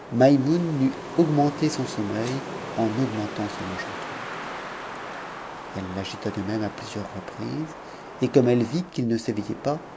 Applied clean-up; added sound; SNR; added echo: none; Wind; 11 dB; none.